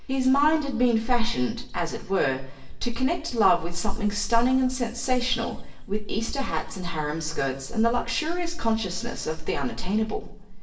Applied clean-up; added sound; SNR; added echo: none; none; none; reverberation time 0.9 s.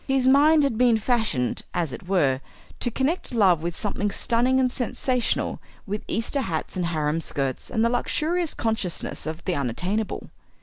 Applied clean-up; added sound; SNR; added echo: none; none; none; none.